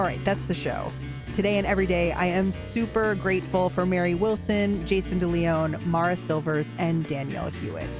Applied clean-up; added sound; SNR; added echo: none; Acoustic guitar; 16 dB; none.